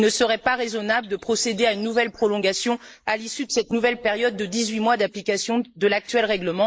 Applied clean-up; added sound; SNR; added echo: neural mask model Resemble Enhance denoiser.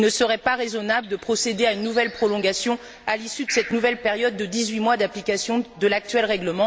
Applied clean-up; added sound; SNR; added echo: none; Bird; 17 dB; none.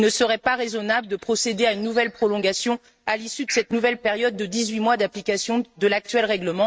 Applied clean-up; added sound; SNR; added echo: neural mask model RNNoise.